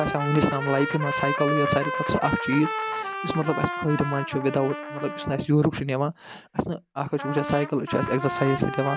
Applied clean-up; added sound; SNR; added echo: none; Trumpet; 6 dB; none.